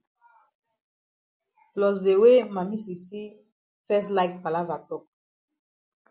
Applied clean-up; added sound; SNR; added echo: none; none; none; none.